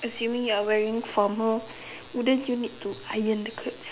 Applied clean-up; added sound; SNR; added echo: none; none; none; none.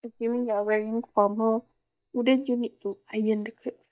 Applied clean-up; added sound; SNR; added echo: neural mask model DeepFilterNet 3.